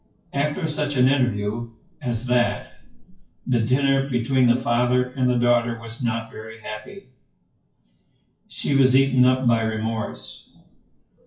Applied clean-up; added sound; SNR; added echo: classical method WPE with log-MMSE.